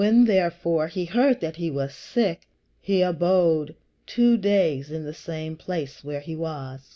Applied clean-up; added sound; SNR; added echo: none; none; none; none.